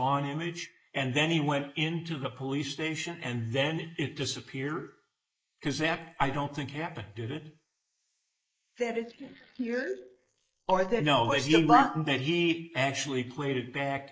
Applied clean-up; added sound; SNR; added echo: neural mask model Resemble Enhance denoiser.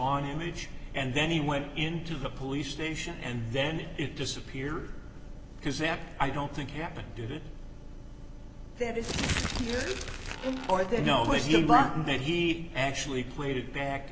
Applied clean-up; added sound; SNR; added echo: none; Crumpling, crinkling + Bowed string instrument; 5 dB; none.